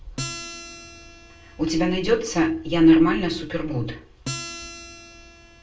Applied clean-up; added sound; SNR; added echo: none; Acoustic guitar; 15 dB; reverberation time 0.3 s.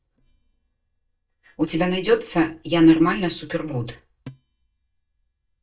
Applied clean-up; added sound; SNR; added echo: neural mask model DeepFilterNet 3.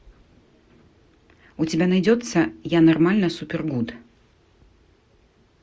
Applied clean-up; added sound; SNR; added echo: none; none; none; none.